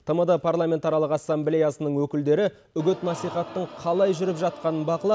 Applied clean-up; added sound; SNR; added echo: none; none; none; none.